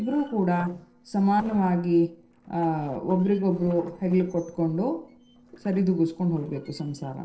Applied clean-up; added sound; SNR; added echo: neural separator model SepFormer DNS4.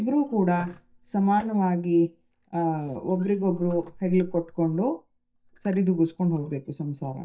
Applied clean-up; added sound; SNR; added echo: neural mask model DeepFilterNet 3.